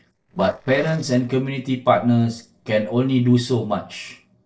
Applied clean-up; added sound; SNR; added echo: neural separator model SepFormer DNS4.